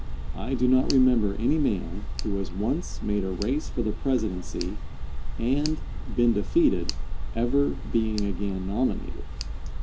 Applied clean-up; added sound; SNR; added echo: none; Tick; 1 dB; none.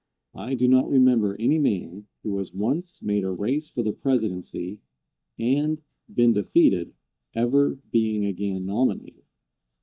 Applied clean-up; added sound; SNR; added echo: neural mask model DeepFilterNet 3.